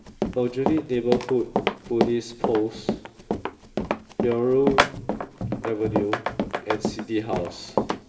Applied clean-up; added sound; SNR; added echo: none; Run; 1 dB; reverberation time 1.7 s.